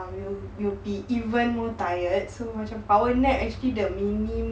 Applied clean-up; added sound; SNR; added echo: none; none; none; none.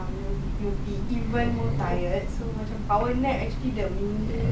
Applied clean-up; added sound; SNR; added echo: none; Train; -2 dB; none.